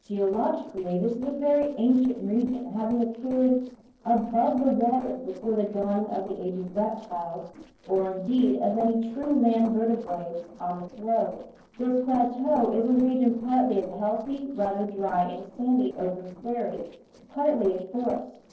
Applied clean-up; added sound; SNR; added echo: neural separator model SepFormer DNS4.